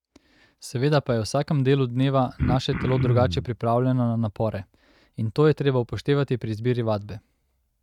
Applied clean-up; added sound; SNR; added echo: neural mask model RNNoise.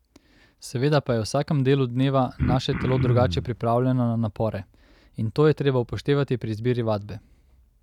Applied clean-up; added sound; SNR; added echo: none; Cough; 3 dB; none.